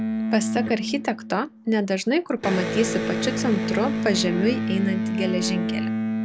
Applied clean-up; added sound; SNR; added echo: none; Electric guitar; 1 dB; none.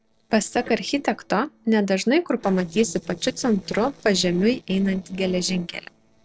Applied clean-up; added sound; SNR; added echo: neural separator model SepFormer DNS4.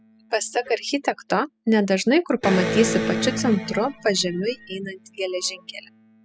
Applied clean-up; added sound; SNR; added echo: classical method spectral subtraction.